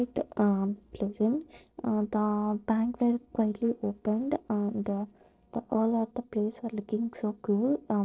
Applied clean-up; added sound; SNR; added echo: neural separator model SepFormer DNS4.